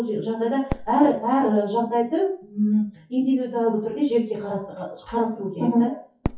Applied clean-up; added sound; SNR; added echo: classical method WPE with log-MMSE.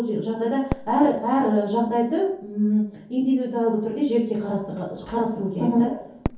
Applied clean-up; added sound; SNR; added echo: none; Fireworks; 16 dB; reverberation time 0.6 s.